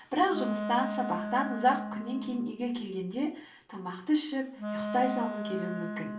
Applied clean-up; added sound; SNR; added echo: none; Wind instrument, woodwind instrument; 6 dB; reverberation time 0.3 s.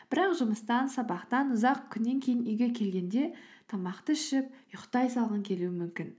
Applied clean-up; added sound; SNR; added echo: none; none; none; none.